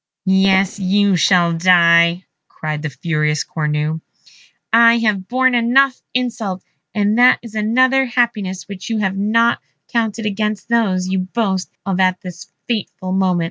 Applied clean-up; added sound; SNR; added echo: none; Fireworks; 20 dB; none.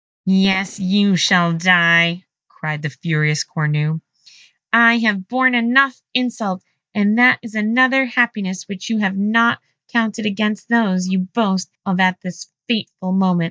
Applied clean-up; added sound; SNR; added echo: neural mask model DeepFilterNet 3.